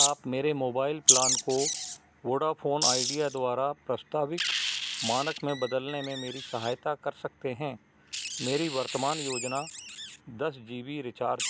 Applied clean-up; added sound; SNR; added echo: none; Wild animals; 1 dB; none.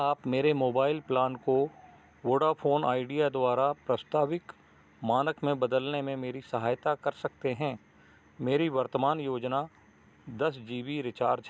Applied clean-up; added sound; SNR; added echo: none; none; none; none.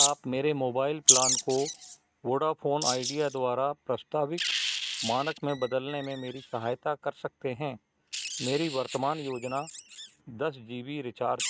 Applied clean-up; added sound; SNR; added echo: neural mask model RNNoise.